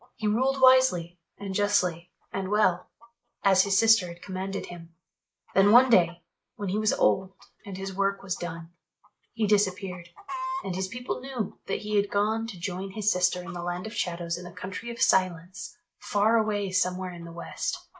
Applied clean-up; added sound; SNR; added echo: neural mask model Resemble Enhance denoiser.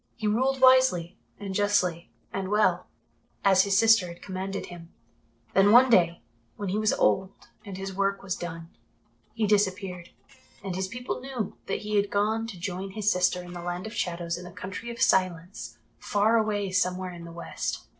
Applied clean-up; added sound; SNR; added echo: neural separator model SepFormer DNS4.